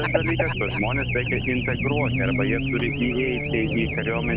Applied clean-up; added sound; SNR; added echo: none; Race car, auto racing / Alarm; -2 dB; none.